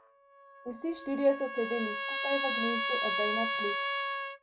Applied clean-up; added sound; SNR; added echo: none; Trumpet; -1 dB; none.